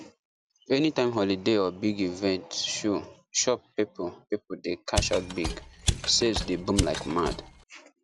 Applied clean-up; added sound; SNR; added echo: none; Mechanisms; 3 dB; none.